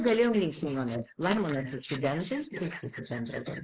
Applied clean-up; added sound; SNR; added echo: neural mask model Resemble Enhance denoiser.